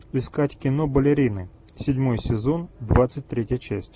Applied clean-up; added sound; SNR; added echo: none; none; none; none.